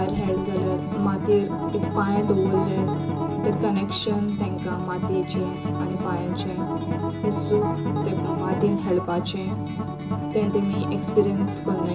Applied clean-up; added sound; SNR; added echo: none; Acoustic guitar; 1 dB; reverberation time 0.2 s.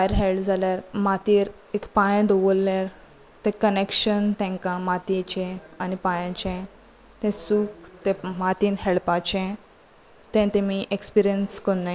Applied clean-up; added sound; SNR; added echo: none; none; none; none.